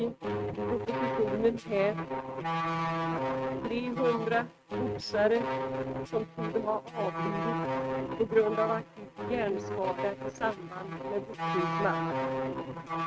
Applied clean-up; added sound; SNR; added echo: neural mask model RNNoise.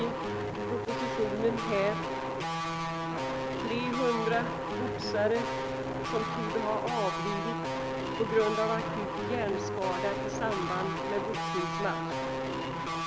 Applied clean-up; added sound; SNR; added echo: none; Guitar; -1 dB; none.